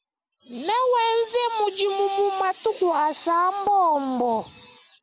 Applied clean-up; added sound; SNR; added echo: none; none; none; none.